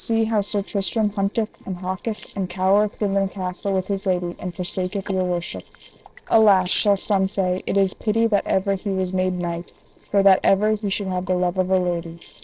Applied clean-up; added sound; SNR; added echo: neural separator model SepFormer DNS4.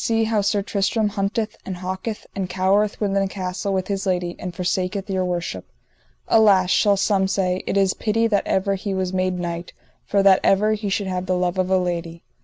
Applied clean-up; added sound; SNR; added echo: none; none; none; none.